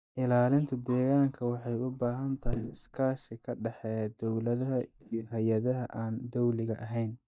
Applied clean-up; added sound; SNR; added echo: neural mask model DeepFilterNet 3.